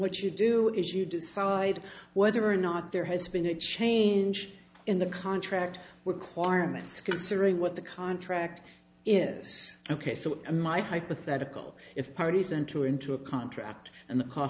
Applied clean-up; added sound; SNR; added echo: none; none; none; none.